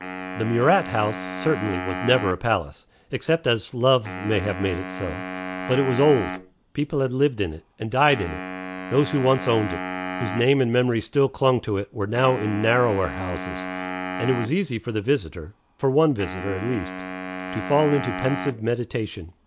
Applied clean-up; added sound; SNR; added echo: none; Wind instrument, woodwind instrument; 10 dB; none.